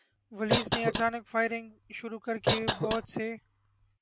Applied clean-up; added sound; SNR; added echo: none; Cough; 0 dB; none.